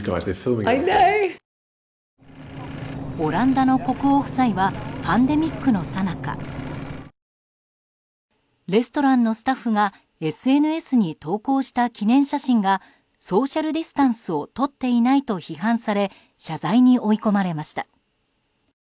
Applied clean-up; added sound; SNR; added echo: none; none; none; none.